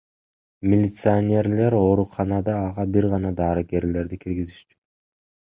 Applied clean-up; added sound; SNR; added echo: none; none; none; none.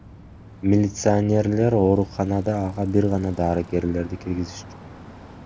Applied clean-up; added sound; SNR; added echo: none; Bicycle; 18 dB; none.